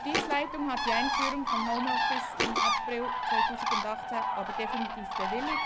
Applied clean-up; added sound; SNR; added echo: none; Bird + Thump, thud; -5 dB; none.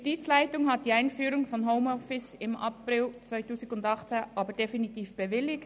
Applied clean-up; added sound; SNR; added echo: none; none; none; none.